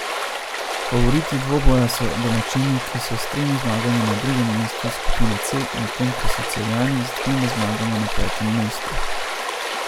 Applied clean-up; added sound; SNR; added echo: none; Stream; 5 dB; none.